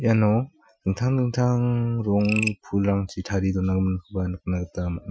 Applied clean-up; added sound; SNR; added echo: classical method Wiener filter.